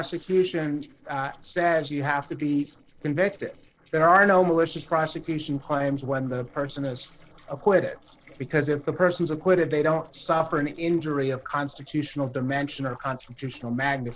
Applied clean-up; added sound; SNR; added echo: neural separator model SepFormer DNS4.